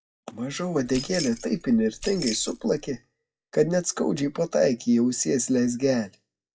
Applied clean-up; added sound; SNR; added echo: classical method WPE with log-MMSE.